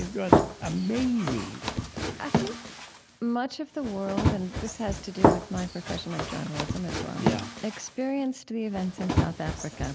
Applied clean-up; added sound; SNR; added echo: none; Run; -2 dB; none.